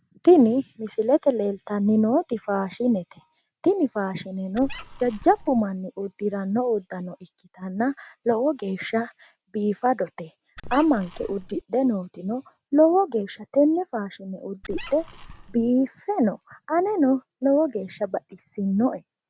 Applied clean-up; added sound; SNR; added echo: none; Squeak; 14 dB; none.